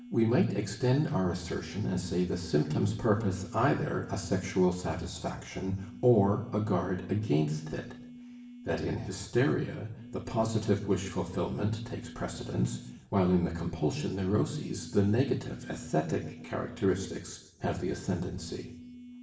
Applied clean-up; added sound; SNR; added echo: none; Telephone; 18 dB; reverberation time 0.8 s.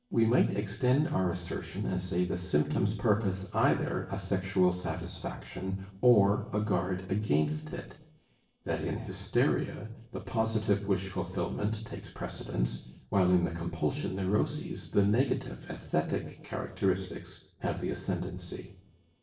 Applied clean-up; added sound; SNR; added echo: neural separator model SepFormer DNS4.